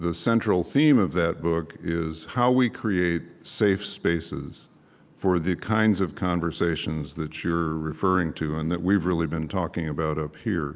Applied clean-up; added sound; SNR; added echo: none; none; none; none.